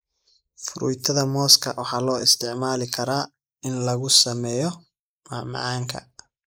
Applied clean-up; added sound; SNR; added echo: neural mask model Resemble Enhance denoiser.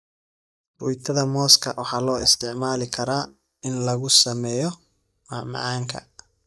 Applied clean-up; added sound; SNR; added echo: neural mask model DeepFilterNet 3.